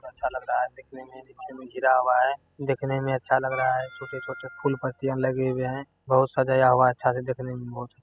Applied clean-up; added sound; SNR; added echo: classical method spectral subtraction.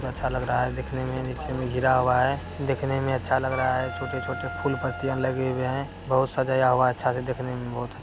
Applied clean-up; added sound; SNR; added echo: none; Wind instrument, woodwind instrument + Engine; 10 dB; none.